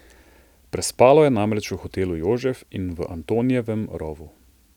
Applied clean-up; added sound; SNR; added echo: none; none; none; none.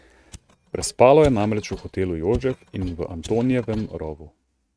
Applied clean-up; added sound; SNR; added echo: neural mask model RNNoise.